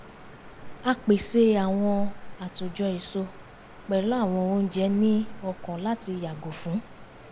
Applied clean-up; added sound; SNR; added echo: none; Cricket; -1 dB; none.